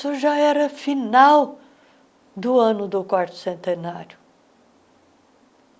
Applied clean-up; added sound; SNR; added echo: none; none; none; none.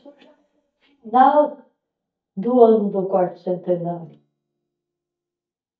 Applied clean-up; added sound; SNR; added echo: neural mask model DeepFilterNet 3.